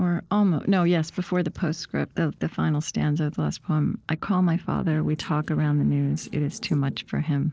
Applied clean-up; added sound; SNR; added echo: neural separator model SepFormer DNS4.